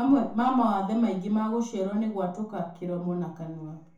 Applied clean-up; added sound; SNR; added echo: none; none; none; reverberation time 0.6 s.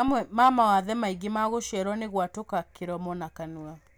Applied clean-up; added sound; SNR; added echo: none; none; none; none.